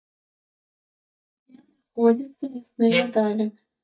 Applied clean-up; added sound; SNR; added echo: neural mask model DeepFilterNet 3.